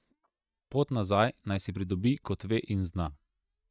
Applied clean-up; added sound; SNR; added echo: neural mask model DeepFilterNet 3.